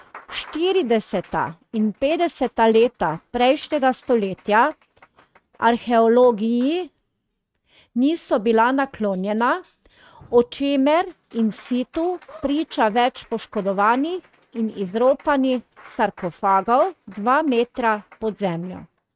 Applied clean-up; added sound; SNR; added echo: neural mask model RNNoise.